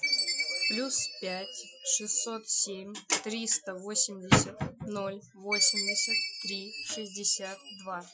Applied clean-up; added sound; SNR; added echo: classical method Wiener filter.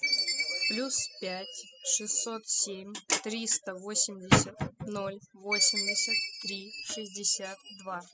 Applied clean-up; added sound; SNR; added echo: classical method spectral subtraction.